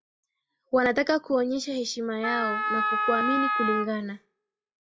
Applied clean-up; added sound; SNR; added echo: classical method log-MMSE.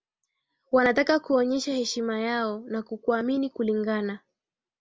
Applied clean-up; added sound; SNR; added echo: none; none; none; none.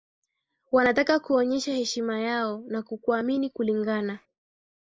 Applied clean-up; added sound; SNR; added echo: neural mask model Resemble Enhance denoiser.